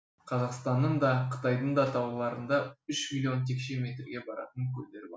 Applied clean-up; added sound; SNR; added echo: none; none; none; none.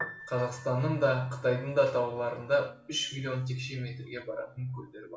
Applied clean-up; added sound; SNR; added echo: none; Piano; 18 dB; reverberation time 1.4 s.